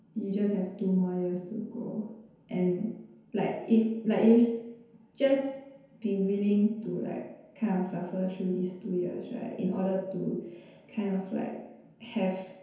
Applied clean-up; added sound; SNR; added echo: none; none; none; reverberation time 0.9 s.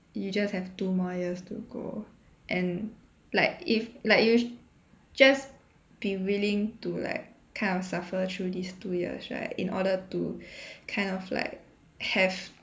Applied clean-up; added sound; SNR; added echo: none; none; none; none.